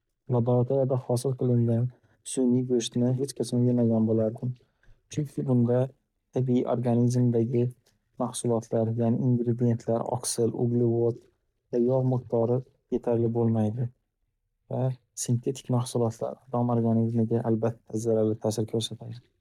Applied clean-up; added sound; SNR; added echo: neural mask model DeepFilterNet 3.